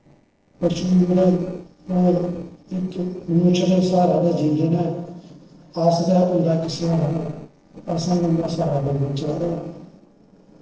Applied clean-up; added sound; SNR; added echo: neural separator model SepFormer DNS4.